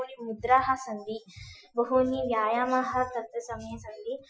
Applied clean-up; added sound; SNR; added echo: classical method Wiener filter.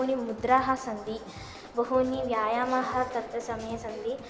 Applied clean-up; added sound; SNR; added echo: none; Drum / Drum kit; 18 dB; none.